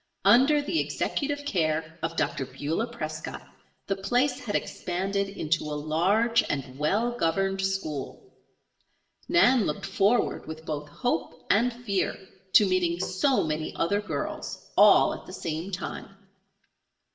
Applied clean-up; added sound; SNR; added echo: none; Tap; 14 dB; reverberation time 0.7 s.